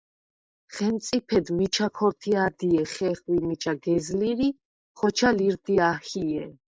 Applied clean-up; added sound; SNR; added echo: neural mask model Resemble Enhance denoiser.